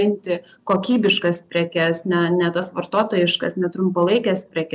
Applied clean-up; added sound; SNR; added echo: none; none; none; none.